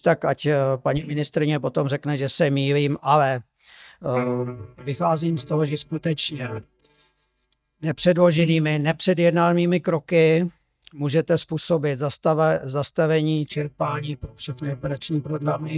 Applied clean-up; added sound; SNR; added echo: neural mask model DeepFilterNet 3.